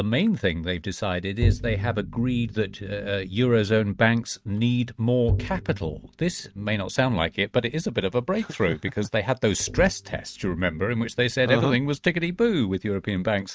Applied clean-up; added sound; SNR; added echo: neural mask model RNNoise.